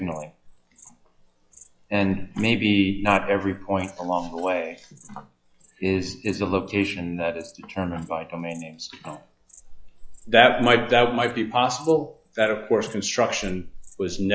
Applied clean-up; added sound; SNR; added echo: classical method log-MMSE.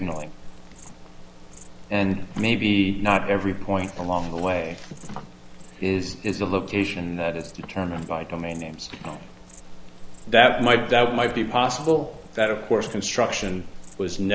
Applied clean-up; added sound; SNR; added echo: none; Insect; 12 dB; none.